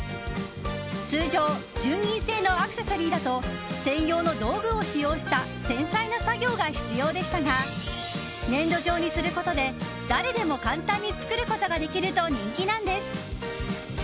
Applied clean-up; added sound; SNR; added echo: none; none; none; none.